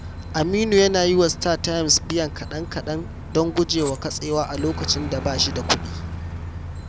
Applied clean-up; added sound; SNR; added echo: none; Bus + Aircraft; 9 dB; none.